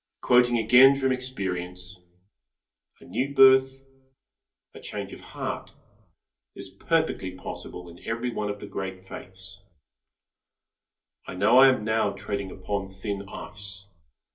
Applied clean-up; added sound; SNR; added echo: none; none; none; reverberation time 0.3 s.